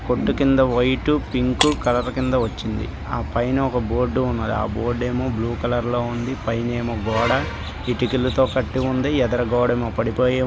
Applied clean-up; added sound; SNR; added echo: none; Shatter; 12 dB; none.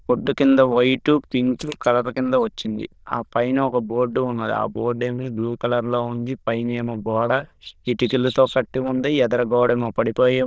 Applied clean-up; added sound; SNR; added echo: neural diffusion model UNIVERSE++.